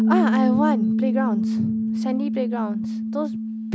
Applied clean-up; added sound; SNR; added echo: none; Piano; -5 dB; none.